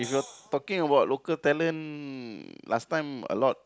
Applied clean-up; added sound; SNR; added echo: none; Hi-hat; 16 dB; none.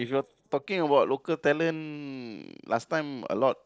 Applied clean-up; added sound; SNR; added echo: neural separator model SepFormer DNS4.